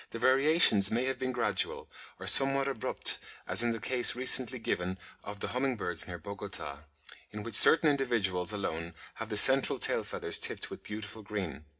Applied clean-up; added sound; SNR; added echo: none; none; none; reverberation time 0.3 s.